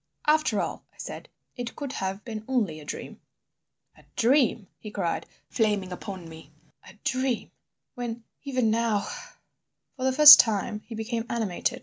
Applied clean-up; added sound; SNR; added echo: none; none; none; none.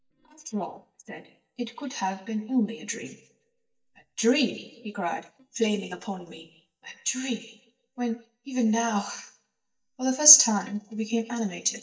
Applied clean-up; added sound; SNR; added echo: neural mask model DeepFilterNet 3.